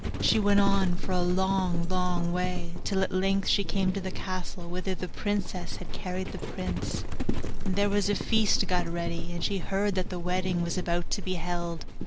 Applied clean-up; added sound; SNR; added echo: none; Livestock, farm animals, working animals; -3 dB; none.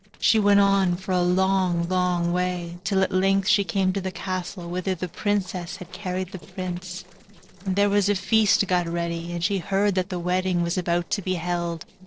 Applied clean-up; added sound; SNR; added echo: neural separator model SepFormer DNS4.